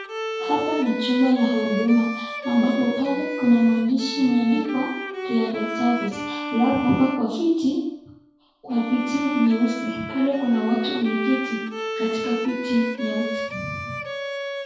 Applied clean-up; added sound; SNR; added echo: none; Bowed string instrument; 7 dB; reverberation time 0.6 s.